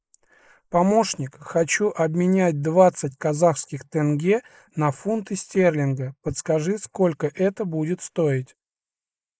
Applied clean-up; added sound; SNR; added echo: neural mask model Resemble Enhance denoiser.